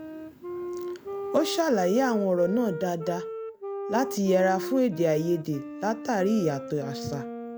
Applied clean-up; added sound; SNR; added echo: none; Wind instrument, woodwind instrument; 9 dB; none.